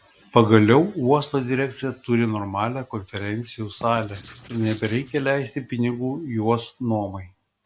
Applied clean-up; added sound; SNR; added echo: none; Writing; 17 dB; none.